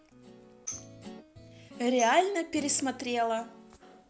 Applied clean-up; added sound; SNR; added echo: none; Guitar + Tambourine; 15 dB; none.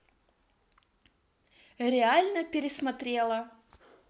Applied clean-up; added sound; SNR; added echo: none; none; none; none.